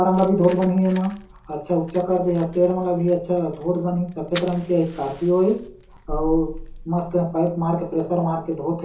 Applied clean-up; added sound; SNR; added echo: none; Fire; 15 dB; reverberation time 0.6 s.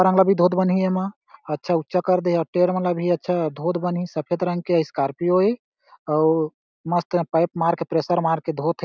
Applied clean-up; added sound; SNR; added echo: none; none; none; none.